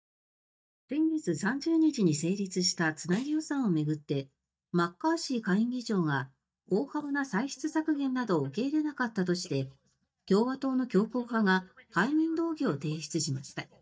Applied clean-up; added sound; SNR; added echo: neural mask model DeepFilterNet 3.